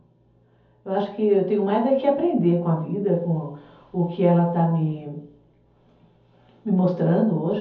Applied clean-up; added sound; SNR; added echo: none; none; none; reverberation time 0.5 s.